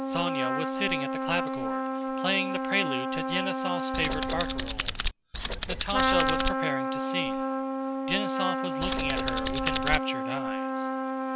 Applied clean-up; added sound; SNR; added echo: none; Trumpet + Tools; -4 dB; none.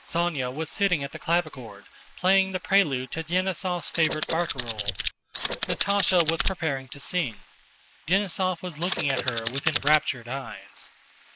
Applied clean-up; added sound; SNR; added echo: neural mask model Resemble Enhance denoiser.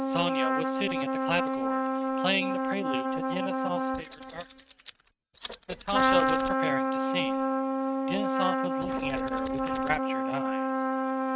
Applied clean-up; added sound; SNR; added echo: neural mask model RNNoise.